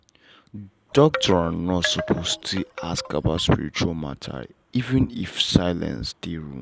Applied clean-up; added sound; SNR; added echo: none; Wind chime; 10 dB; none.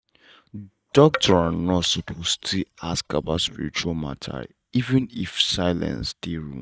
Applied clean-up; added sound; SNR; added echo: neural mask model DeepFilterNet 3.